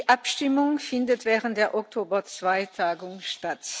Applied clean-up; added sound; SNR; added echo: none; none; none; none.